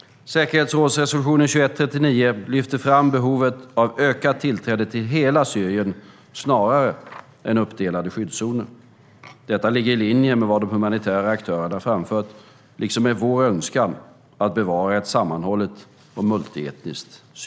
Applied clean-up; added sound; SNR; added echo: none; none; none; none.